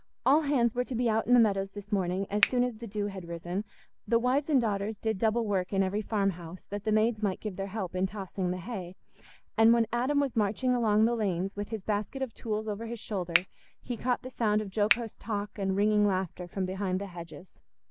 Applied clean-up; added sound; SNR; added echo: none; Finger snapping; 1 dB; none.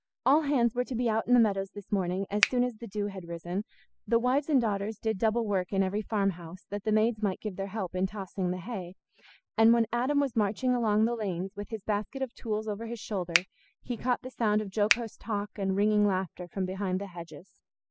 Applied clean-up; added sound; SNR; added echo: classical method spectral subtraction.